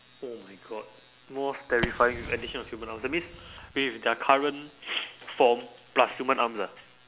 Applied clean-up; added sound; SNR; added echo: none; Fire; 11 dB; none.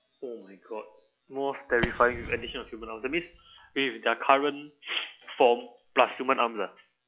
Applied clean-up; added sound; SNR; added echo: classical method log-MMSE.